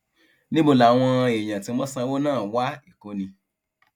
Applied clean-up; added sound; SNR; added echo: none; none; none; none.